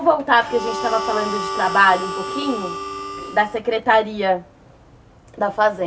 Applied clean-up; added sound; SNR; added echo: none; Harmonica; 7 dB; none.